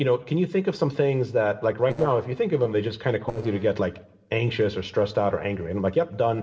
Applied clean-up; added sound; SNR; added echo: neural separator model SepFormer DNS4.